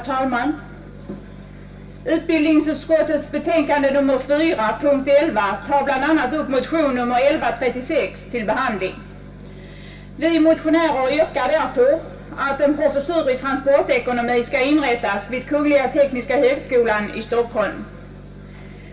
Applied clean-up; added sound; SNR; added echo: none; none; none; reverberation time 0.3 s.